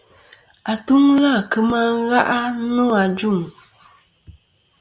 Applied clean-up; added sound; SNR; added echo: none; none; none; none.